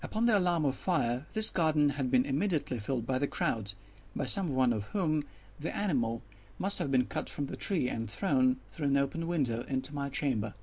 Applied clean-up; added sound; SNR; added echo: none; none; none; none.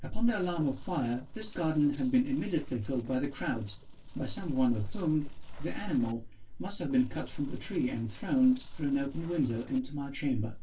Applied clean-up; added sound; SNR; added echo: neural separator model SepFormer DNS4.